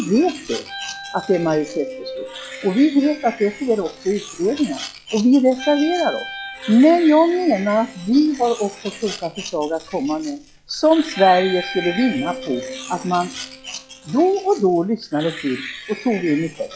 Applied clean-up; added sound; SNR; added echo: classical method log-MMSE.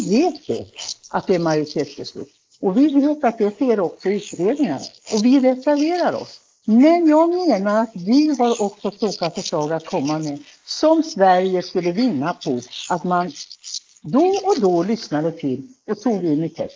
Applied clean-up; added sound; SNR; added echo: neural mask model Resemble Enhance denoiser.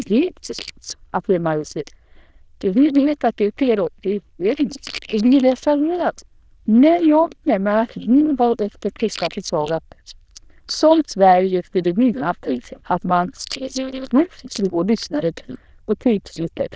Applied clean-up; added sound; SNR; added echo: neural diffusion model UNIVERSE++.